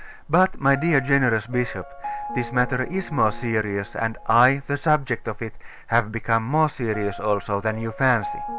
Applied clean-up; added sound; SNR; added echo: none; Piano; 15 dB; none.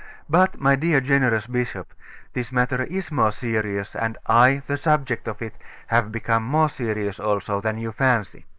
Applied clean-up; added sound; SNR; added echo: neural mask model Resemble Enhance denoiser.